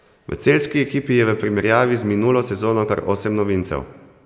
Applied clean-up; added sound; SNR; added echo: none; none; none; none.